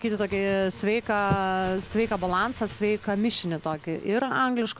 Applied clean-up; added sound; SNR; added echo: none; Bird; 19 dB; none.